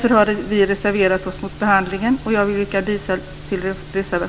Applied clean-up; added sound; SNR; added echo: none; none; none; none.